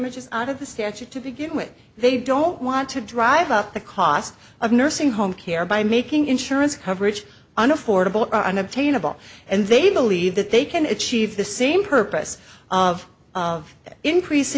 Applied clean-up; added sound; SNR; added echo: none; none; none; none.